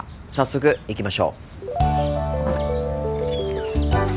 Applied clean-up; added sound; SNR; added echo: none; none; none; none.